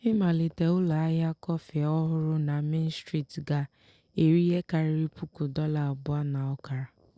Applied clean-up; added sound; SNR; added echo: none; none; none; none.